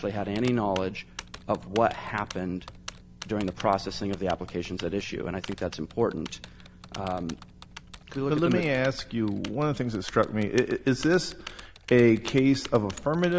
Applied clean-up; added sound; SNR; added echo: none; Typing; 19 dB; none.